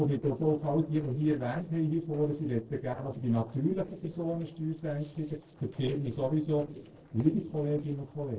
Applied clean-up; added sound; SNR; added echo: neural separator model SepFormer DNS4.